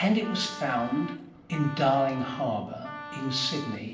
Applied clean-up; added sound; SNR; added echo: none; Wind instrument, woodwind instrument; 13 dB; reverberation time 0.8 s.